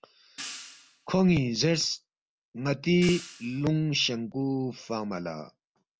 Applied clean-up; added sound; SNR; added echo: none; Hi-hat; 17 dB; none.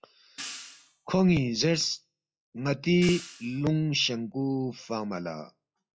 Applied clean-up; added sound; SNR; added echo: classical method log-MMSE.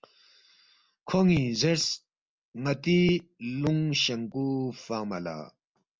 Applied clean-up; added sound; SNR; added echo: none; none; none; none.